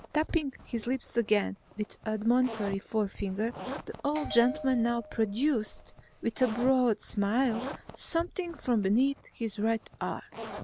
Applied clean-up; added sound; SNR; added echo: none; Bell + Zipper (clothing); 14 dB; none.